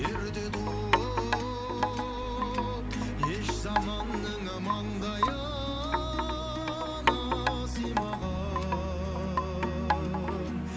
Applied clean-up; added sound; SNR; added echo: none; Wind chime; 2 dB; none.